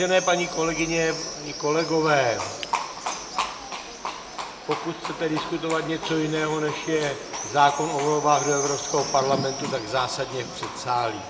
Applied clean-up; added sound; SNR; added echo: none; Livestock, farm animals, working animals; 8 dB; reverberation time 0.5 s.